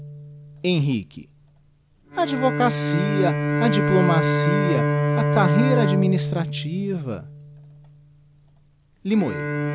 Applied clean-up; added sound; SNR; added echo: none; Bowed string instrument; 0 dB; none.